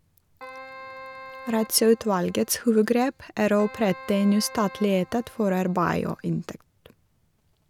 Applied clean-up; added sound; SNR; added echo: none; Keyboard (musical); 18 dB; none.